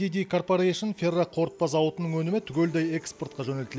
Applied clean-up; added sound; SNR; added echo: none; none; none; none.